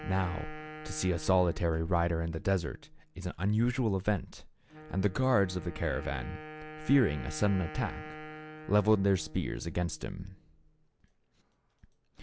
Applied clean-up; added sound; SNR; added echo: none; Wind instrument, woodwind instrument; 16 dB; none.